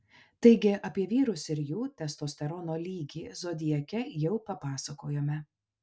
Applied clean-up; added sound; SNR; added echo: none; none; none; none.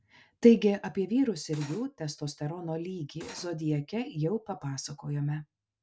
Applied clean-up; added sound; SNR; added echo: none; Cutlery, silverware; 17 dB; none.